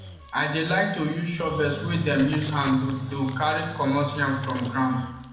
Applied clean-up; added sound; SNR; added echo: none; Engine / Drill; 12 dB; reverberation time 0.9 s.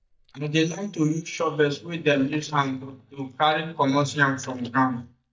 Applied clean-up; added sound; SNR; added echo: neural mask model DeepFilterNet 3.